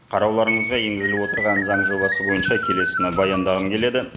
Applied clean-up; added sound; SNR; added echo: none; Keyboard (musical); 2 dB; none.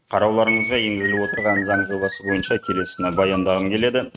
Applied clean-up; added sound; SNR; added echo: neural mask model RNNoise.